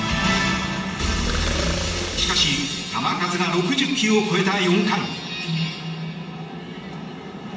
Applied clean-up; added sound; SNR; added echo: none; Burping, eructation; 13 dB; reverberation time 0.8 s.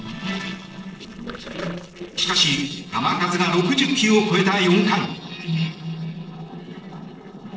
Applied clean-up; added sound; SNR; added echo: neural separator model SepFormer DNS4.